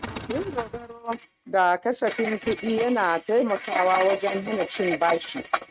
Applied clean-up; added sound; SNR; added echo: neural mask model RNNoise.